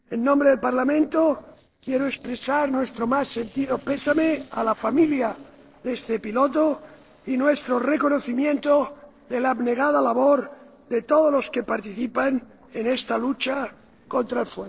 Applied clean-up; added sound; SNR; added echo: neural separator model SepFormer DNS4.